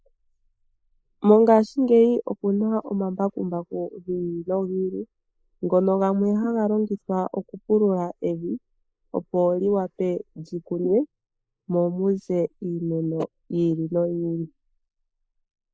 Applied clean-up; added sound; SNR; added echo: neural mask model Resemble Enhance denoiser.